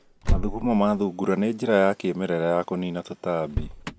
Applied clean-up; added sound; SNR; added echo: none; Motor vehicle (road); 6 dB; none.